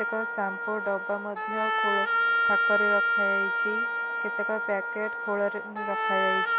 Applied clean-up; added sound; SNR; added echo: none; Wind instrument, woodwind instrument; -5 dB; none.